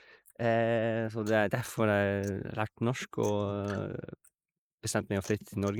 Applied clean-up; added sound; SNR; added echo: neural mask model Resemble Enhance denoiser.